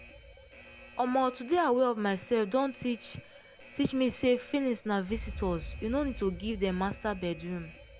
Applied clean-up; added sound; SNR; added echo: none; Alarm; 15 dB; none.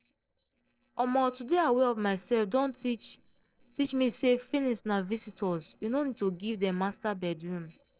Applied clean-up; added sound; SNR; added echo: neural separator model SepFormer DNS4.